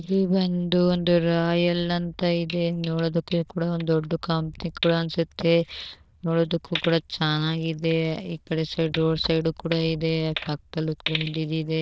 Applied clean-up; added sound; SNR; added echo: neural diffusion model UNIVERSE++.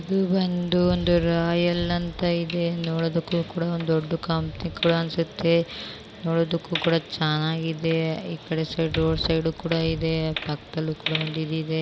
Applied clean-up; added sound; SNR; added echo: none; Bicycle; 16 dB; none.